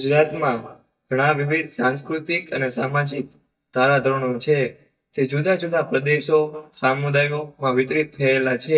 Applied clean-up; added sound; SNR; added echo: neural mask model DeepFilterNet 3.